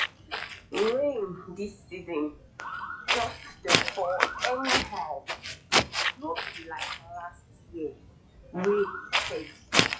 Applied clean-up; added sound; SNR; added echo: classical method WPE with log-MMSE.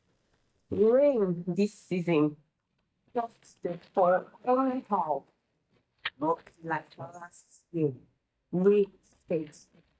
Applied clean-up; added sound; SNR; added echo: neural mask model DeepFilterNet 3.